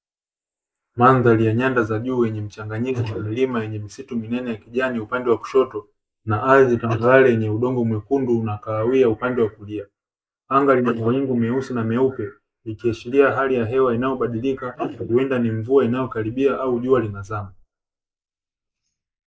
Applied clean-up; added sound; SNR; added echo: neural mask model Resemble Enhance denoiser.